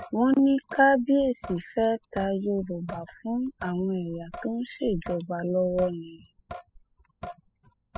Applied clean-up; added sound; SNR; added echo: classical method spectral subtraction.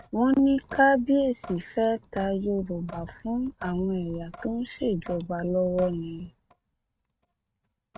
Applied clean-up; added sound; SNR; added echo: neural mask model RNNoise.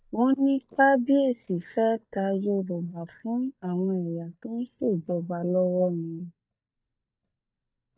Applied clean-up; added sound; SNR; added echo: neural mask model DeepFilterNet 3.